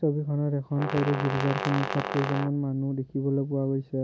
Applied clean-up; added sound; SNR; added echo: none; Brass instrument; 5 dB; none.